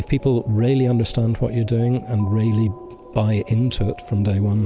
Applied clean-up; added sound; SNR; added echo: none; none; none; none.